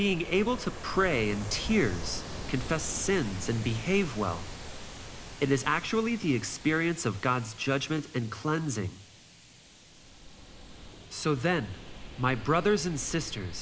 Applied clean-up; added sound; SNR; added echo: none; Ocean; 11 dB; none.